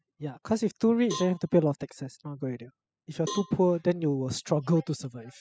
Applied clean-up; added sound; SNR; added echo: classical method spectral subtraction.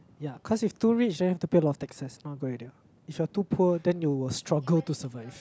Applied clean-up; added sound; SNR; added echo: none; none; none; none.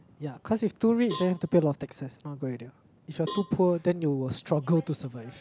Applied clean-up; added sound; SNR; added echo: none; Cowbell; 16 dB; none.